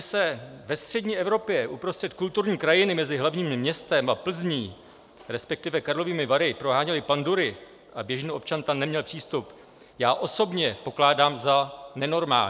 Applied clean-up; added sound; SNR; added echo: none; none; none; none.